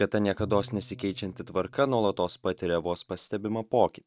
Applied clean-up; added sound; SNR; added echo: neural mask model RNNoise.